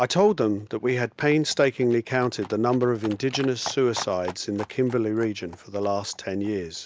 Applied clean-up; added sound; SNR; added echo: none; Livestock, farm animals, working animals; 19 dB; none.